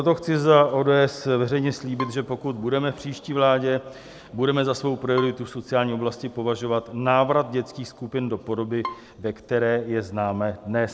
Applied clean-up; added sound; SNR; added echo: none; Bowed string instrument; 17 dB; none.